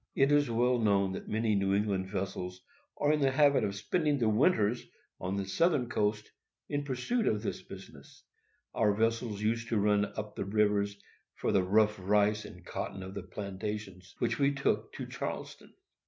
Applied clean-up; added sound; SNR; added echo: none; none; none; none.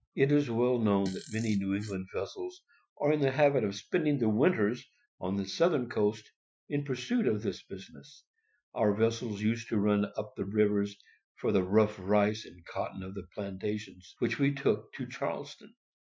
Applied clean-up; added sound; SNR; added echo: classical method Wiener filter.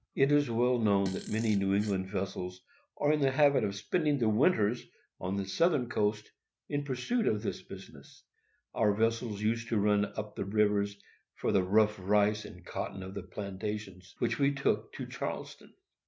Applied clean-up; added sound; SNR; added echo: none; Fart; 17 dB; none.